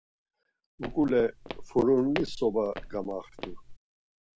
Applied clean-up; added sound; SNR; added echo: none; Walk, footsteps; 11 dB; none.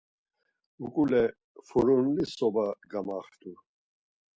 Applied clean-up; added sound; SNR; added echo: none; none; none; none.